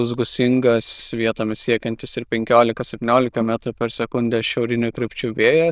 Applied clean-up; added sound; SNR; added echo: neural diffusion model UNIVERSE++.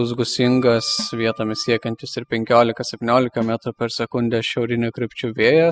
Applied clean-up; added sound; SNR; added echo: classical method spectral subtraction.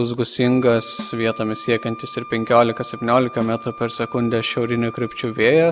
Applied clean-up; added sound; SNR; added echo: none; Snare drum + Wind instrument, woodwind instrument; 17 dB; none.